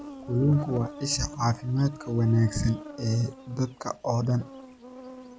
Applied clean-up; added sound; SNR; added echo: none; Insect; 15 dB; none.